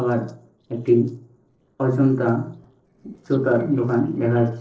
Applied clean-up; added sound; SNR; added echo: neural separator model SepFormer DNS4.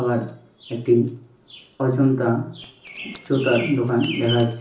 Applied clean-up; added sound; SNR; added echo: none; Bird vocalization, bird call, bird song; 15 dB; reverberation time 0.7 s.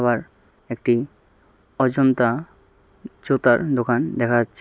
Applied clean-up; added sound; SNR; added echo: none; none; none; none.